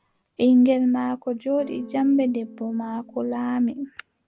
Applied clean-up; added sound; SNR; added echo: none; Electric guitar / Strum; 19 dB; none.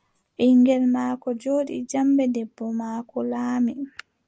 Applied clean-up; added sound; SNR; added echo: none; none; none; none.